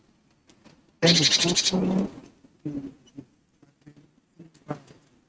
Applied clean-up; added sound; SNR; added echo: neural mask model RNNoise.